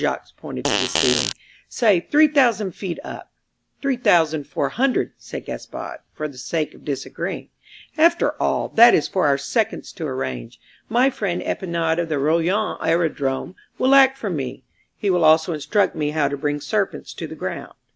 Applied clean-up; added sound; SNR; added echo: none; Fart; 0 dB; none.